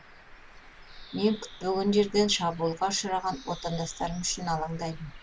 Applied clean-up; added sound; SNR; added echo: none; Bird; 15 dB; none.